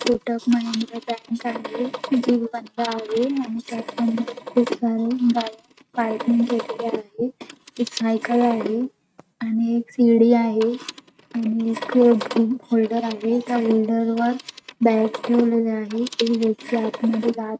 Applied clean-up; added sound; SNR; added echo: neural mask model RNNoise.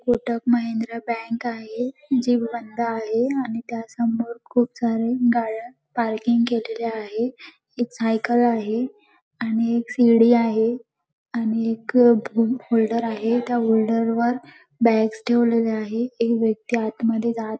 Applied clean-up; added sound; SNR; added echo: none; none; none; none.